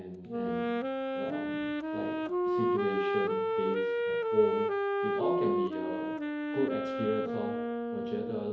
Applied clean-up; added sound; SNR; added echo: none; Wind instrument, woodwind instrument; -4 dB; reverberation time 2.2 s.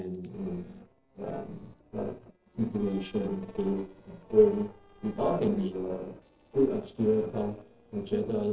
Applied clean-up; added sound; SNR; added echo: neural separator model SepFormer DNS4.